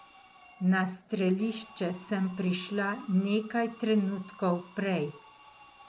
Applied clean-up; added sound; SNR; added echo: none; Alarm; 14 dB; none.